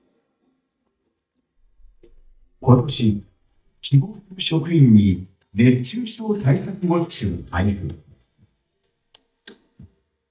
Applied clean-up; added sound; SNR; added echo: neural mask model DeepFilterNet 3.